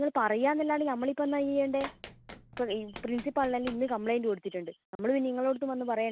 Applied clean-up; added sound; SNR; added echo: none; Run; 18 dB; none.